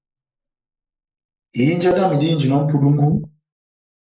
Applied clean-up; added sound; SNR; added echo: neural mask model Resemble Enhance denoiser.